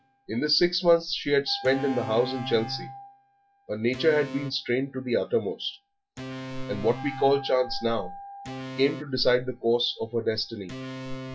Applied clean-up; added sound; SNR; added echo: classical method log-MMSE.